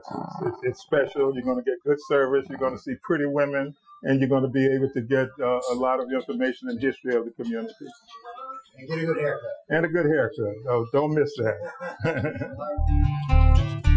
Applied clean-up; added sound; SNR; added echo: classical method Wiener filter.